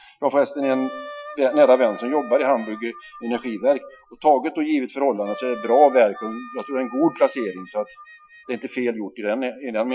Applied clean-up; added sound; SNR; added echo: classical method Wiener filter.